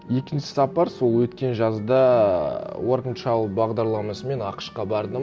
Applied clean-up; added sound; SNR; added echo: none; none; none; none.